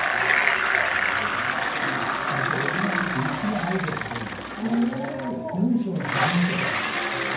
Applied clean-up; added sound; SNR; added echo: none; Bicycle; -3 dB; reverberation time 0.9 s.